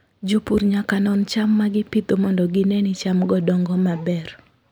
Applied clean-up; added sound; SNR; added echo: none; none; none; none.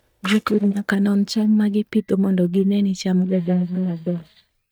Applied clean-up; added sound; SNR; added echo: neural mask model DeepFilterNet 3.